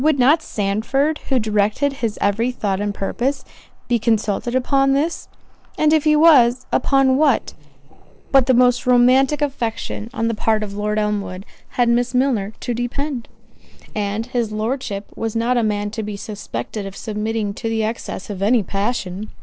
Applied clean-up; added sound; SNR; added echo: neural separator model SepFormer DNS4.